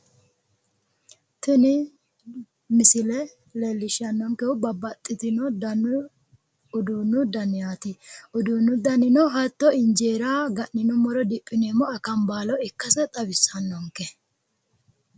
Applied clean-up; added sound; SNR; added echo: none; none; none; none.